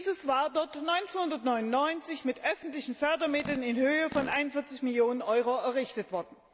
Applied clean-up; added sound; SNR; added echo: none; Fart; 15 dB; none.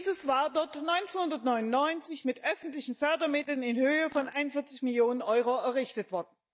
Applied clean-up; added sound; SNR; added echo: neural mask model DeepFilterNet 3.